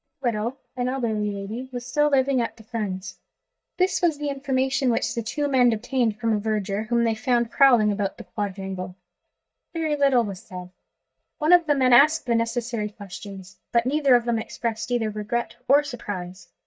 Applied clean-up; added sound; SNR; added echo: neural mask model DeepFilterNet 3.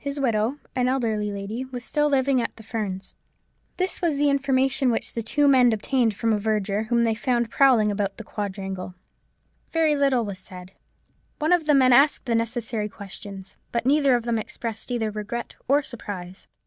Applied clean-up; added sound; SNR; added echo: none; none; none; none.